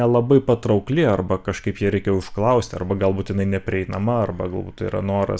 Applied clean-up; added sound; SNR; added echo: none; none; none; none.